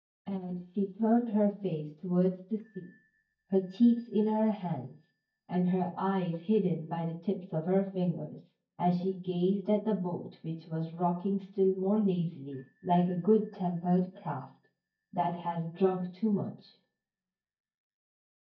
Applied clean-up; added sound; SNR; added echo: neural mask model DeepFilterNet 3.